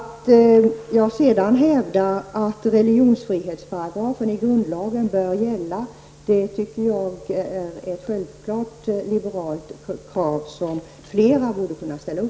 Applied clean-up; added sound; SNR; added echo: none; none; none; none.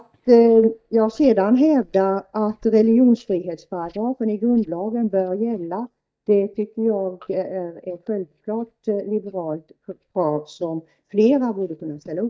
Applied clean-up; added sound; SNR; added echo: neural mask model DeepFilterNet 3.